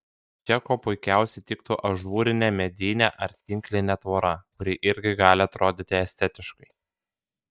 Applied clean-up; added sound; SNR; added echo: neural mask model DeepFilterNet 3.